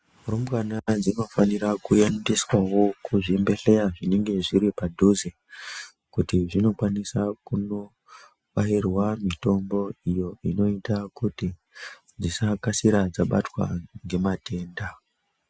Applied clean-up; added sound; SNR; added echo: none; none; none; none.